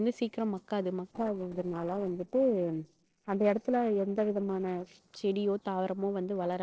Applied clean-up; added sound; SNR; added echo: neural separator model SepFormer DNS4.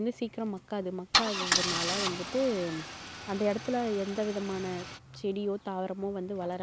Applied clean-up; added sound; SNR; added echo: none; Idling / Engine starting / Car; 3 dB; none.